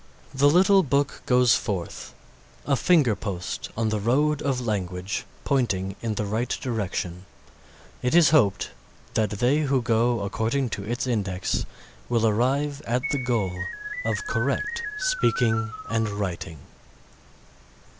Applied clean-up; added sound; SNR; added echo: none; Keyboard (musical); 8 dB; none.